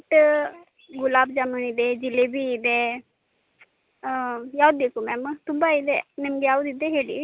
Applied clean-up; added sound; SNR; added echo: none; none; none; none.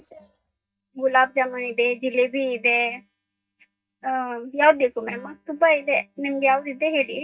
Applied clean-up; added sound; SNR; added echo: neural mask model DeepFilterNet 3.